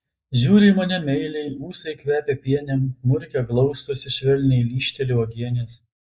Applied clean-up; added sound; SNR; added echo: neural mask model Resemble Enhance denoiser.